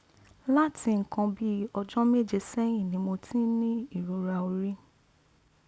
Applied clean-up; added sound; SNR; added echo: none; none; none; none.